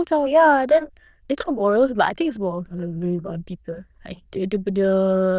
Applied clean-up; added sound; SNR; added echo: neural diffusion model UNIVERSE++.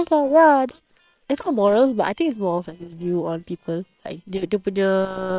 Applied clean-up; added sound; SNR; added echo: neural separator model SepFormer WHAM!.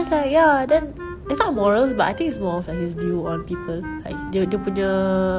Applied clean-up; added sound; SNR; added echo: none; Wind instrument, woodwind instrument; 12 dB; none.